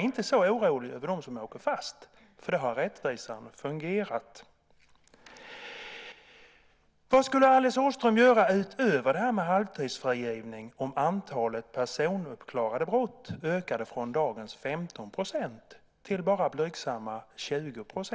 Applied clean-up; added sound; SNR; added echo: none; none; none; none.